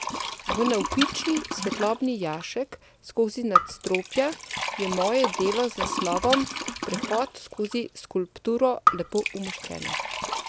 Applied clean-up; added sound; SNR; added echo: none; Liquid; 3 dB; none.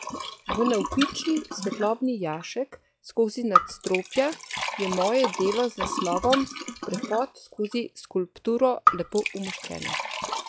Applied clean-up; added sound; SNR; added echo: classical method log-MMSE.